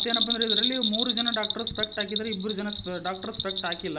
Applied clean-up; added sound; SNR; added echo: none; Bell; -2 dB; none.